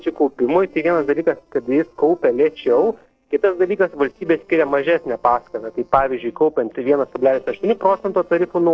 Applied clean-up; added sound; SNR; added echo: neural separator model SepFormer DNS4.